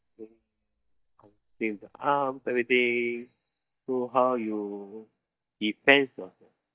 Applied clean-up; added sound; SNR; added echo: neural mask model DeepFilterNet 3.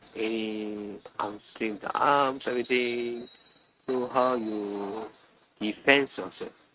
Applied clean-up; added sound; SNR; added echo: neural mask model RNNoise.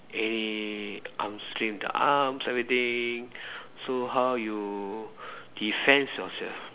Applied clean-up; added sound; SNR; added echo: none; none; none; none.